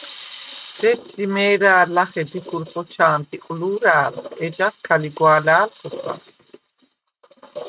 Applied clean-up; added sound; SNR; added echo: neural mask model RNNoise.